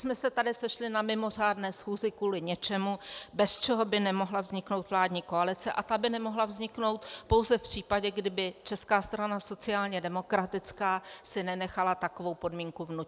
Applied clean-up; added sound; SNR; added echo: none; none; none; none.